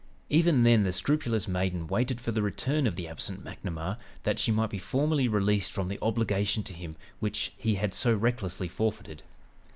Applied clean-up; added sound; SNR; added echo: none; none; none; none.